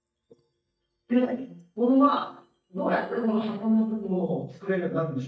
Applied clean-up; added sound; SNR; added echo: neural mask model DeepFilterNet 3.